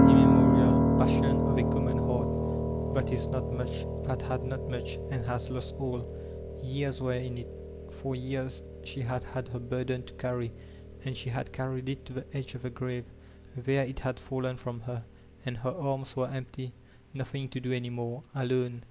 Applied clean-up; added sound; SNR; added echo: none; Piano; -3 dB; none.